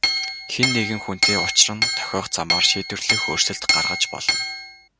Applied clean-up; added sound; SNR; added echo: none; Chink, clink; -1 dB; none.